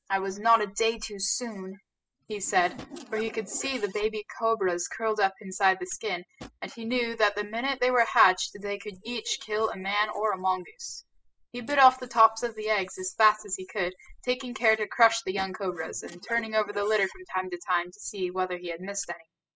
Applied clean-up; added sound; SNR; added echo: classical method spectral subtraction.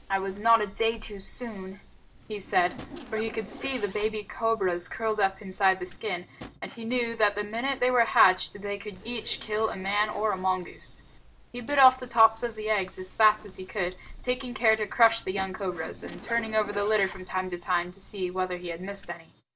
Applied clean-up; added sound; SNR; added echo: none; Zipper (clothing) + Drawer open or close; 18 dB; none.